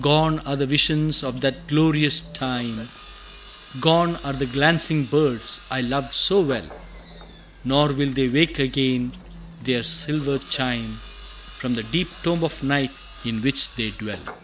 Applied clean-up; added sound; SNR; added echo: none; Tools; 17 dB; none.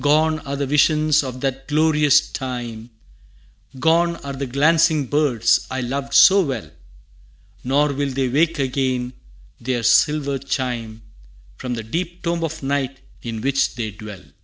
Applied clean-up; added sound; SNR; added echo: none; none; none; none.